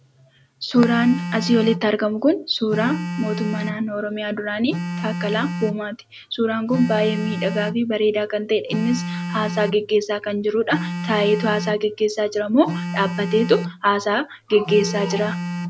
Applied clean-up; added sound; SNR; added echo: none; Telephone; 8 dB; none.